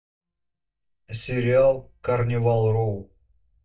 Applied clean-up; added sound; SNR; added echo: neural mask model DeepFilterNet 3.